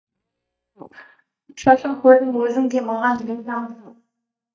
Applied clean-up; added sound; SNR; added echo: neural mask model DeepFilterNet 3.